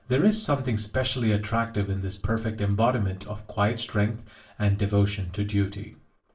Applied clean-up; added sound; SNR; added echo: none; none; none; reverberation time 0.3 s.